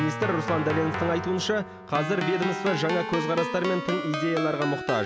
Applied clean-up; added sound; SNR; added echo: none; Keyboard (musical); 4 dB; none.